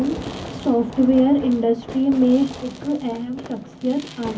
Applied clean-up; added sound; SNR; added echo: none; Fireworks; 16 dB; reverberation time 0.3 s.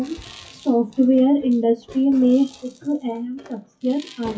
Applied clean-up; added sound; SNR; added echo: classical method WPE with log-MMSE.